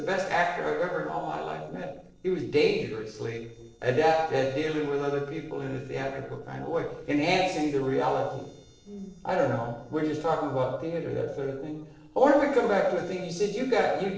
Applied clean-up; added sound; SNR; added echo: neural separator model SepFormer DNS4.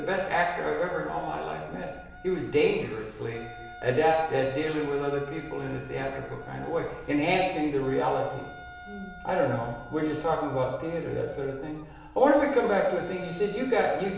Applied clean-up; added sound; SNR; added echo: none; Wind instrument, woodwind instrument; 18 dB; reverberation time 0.9 s.